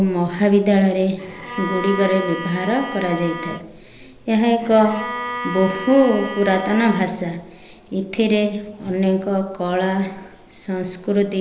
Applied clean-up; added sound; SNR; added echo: none; Bowed string instrument; 11 dB; none.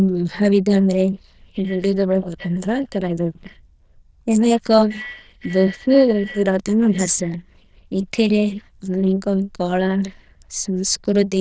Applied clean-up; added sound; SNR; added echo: neural diffusion model UNIVERSE++.